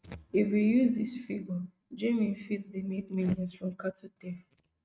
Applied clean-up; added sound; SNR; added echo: neural mask model RNNoise.